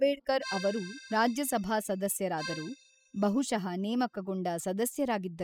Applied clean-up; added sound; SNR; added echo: classical method spectral subtraction.